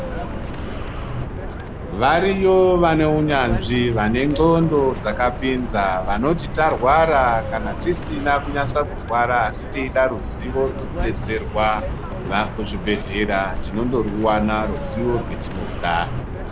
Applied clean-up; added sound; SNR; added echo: none; Car; 5 dB; none.